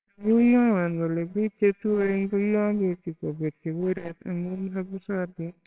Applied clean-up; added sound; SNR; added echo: neural separator model SepFormer WHAMR!.